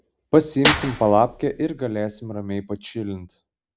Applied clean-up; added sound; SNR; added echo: none; Clapping / Drum kit; 3 dB; none.